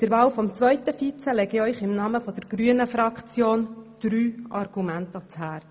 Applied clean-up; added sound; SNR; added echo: none; none; none; none.